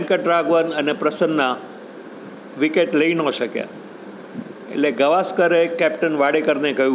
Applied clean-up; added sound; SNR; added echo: none; none; none; none.